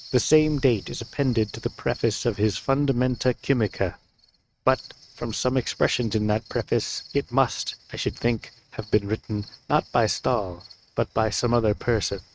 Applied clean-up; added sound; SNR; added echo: neural mask model RNNoise.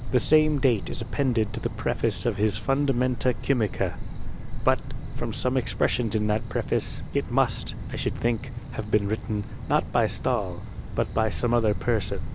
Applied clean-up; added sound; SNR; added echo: none; Cricket; 5 dB; none.